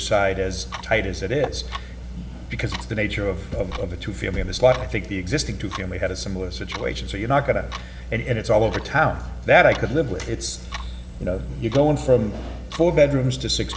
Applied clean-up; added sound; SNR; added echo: none; Clock; 18 dB; reverberation time 1.3 s.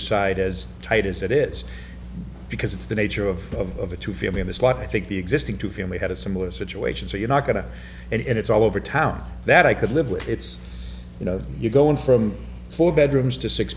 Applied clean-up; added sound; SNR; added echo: none; none; none; none.